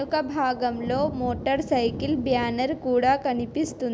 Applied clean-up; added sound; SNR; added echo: none; Thunder; 12 dB; none.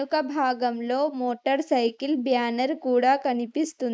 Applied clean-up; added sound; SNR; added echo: neural mask model Resemble Enhance denoiser.